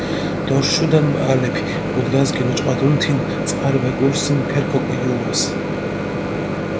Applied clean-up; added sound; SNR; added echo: none; Microwave oven; 1 dB; none.